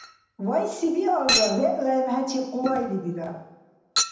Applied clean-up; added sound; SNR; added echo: none; Chink, clink; 5 dB; reverberation time 0.8 s.